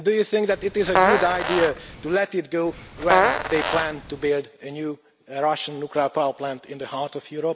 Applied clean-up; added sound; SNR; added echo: none; Fart; -1 dB; none.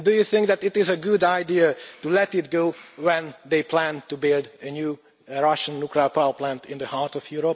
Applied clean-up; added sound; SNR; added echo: none; none; none; none.